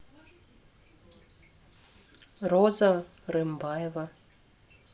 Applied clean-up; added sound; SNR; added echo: none; none; none; none.